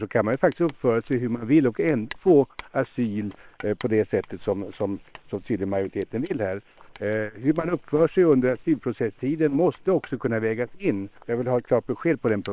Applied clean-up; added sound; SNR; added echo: neural separator model SepFormer WHAM!.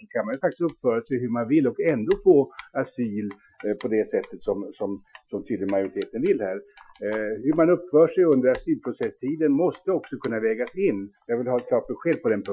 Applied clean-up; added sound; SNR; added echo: classical method Wiener filter.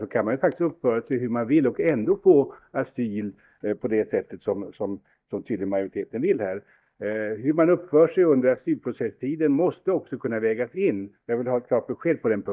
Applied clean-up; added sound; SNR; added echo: neural mask model DeepFilterNet 3.